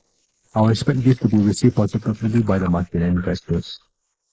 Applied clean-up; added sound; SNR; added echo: neural mask model Resemble Enhance denoiser.